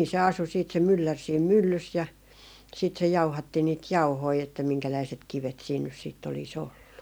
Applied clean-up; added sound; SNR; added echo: none; none; none; none.